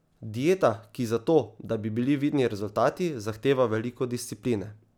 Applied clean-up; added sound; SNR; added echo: none; none; none; none.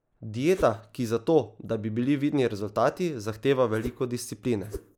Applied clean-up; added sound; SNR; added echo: neural mask model Resemble Enhance denoiser.